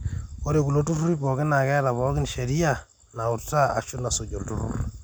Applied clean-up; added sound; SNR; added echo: none; none; none; none.